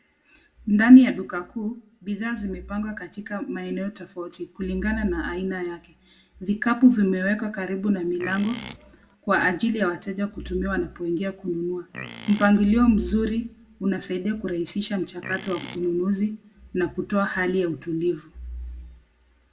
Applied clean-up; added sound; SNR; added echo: none; Livestock, farm animals, working animals; 15 dB; reverberation time 0.4 s.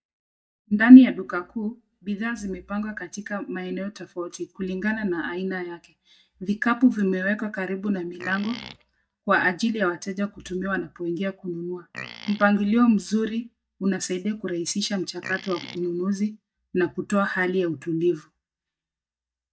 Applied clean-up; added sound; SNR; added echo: neural mask model DeepFilterNet 3.